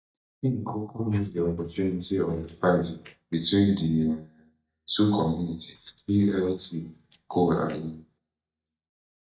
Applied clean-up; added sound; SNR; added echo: neural mask model DeepFilterNet 3.